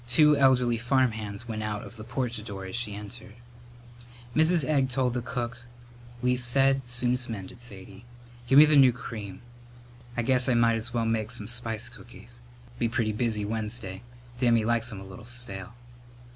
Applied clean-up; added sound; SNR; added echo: none; none; none; none.